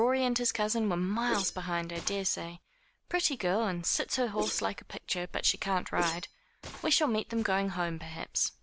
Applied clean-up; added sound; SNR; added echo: none; Whoosh, swoosh, swish; 14 dB; none.